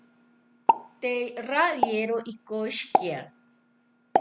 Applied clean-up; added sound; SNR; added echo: none; Explosion; -1 dB; none.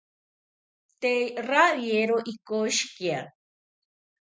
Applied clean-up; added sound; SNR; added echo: none; none; none; none.